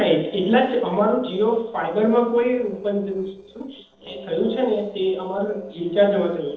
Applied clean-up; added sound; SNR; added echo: neural separator model SepFormer DNS4.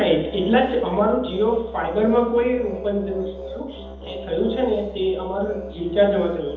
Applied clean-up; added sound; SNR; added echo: none; Musical instrument; 14 dB; reverberation time 1.3 s.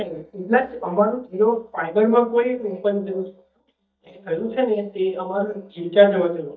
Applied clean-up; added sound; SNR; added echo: neural mask model DeepFilterNet 3.